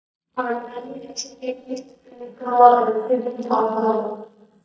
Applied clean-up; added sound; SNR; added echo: neural mask model DeepFilterNet 3.